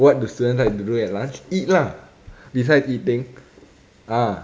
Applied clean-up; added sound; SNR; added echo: none; none; none; none.